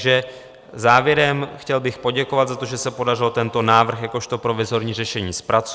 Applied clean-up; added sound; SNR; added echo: none; none; none; none.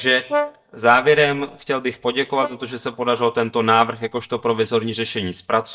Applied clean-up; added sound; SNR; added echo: neural mask model DeepFilterNet 3.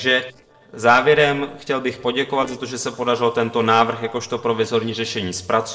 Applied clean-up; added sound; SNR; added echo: neural separator model SepFormer DNS4.